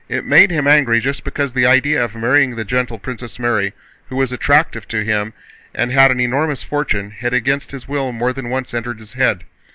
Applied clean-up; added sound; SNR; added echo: none; none; none; none.